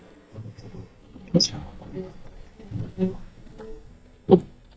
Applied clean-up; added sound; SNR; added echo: neural mask model DeepFilterNet 3.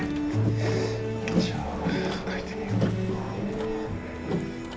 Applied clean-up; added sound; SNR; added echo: none; Boat, Water vehicle; 3 dB; reverberation time 0.3 s.